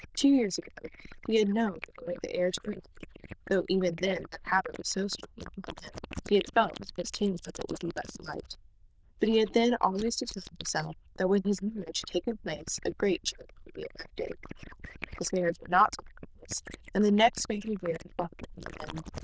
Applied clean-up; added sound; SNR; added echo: neural diffusion model UNIVERSE++.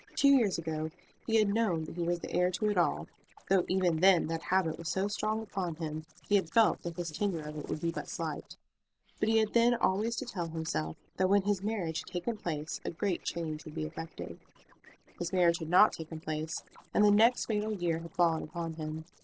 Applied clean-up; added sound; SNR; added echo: neural separator model SepFormer DNS4.